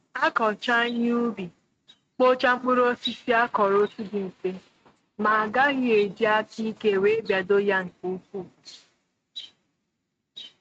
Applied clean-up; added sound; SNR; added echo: neural mask model RNNoise.